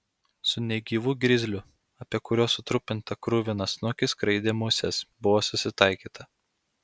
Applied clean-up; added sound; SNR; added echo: none; none; none; none.